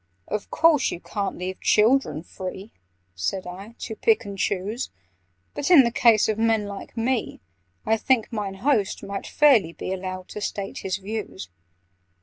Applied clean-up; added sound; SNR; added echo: none; none; none; none.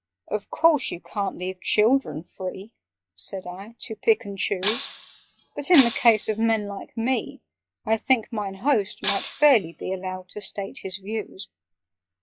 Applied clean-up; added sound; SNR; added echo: classical method log-MMSE.